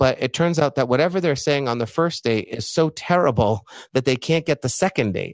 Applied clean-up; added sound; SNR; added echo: none; none; none; none.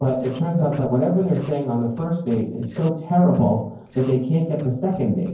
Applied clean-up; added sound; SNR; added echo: neural separator model SepFormer DNS4.